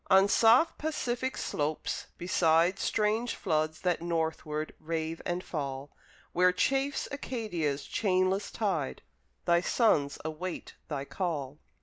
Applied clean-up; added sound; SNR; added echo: none; none; none; none.